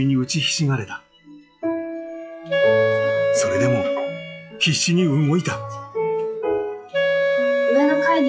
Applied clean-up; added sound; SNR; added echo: classical method log-MMSE.